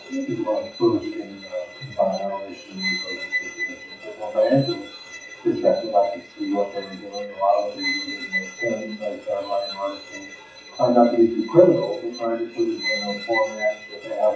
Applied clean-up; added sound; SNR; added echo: classical method WPE with log-MMSE.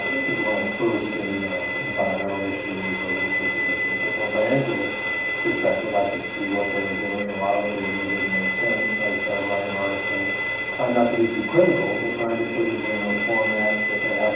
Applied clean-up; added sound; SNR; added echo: none; Bowed string instrument; 1 dB; reverberation time 1.2 s.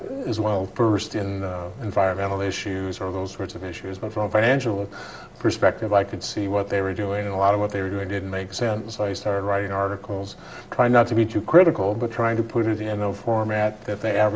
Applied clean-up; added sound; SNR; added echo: none; none; none; none.